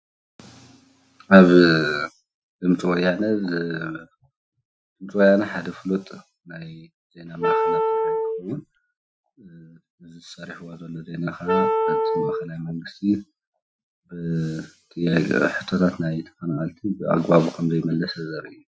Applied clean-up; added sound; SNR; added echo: classical method Wiener filter.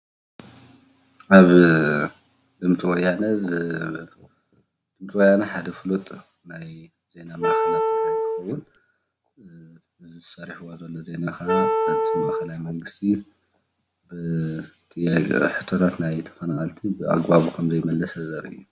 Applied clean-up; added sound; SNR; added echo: none; Wind instrument, woodwind instrument; 0 dB; none.